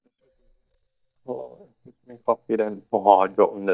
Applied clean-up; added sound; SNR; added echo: neural mask model DeepFilterNet 3.